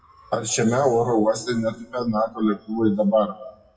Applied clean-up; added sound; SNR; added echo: classical method WPE with log-MMSE.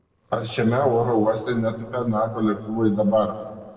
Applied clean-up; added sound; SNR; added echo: neural separator model SepFormer DNS4.